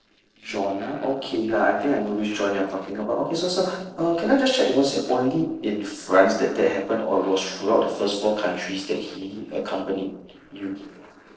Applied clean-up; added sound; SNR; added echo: neural separator model SepFormer DNS4.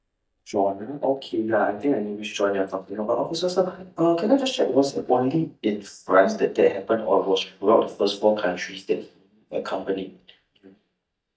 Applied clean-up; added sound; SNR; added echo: neural mask model DeepFilterNet 3.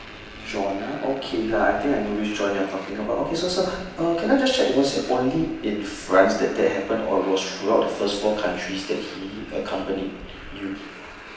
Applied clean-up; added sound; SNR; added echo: none; Motorcycle; 18 dB; reverberation time 0.9 s.